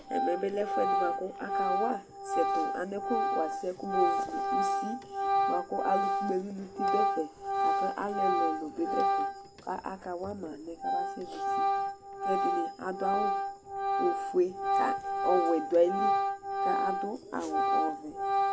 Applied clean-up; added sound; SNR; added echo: none; Organ; -4 dB; none.